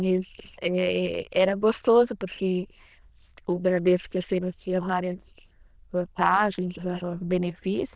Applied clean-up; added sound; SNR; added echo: neural diffusion model UNIVERSE++.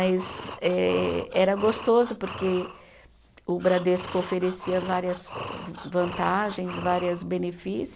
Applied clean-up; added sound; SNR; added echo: none; Breathing; 13 dB; none.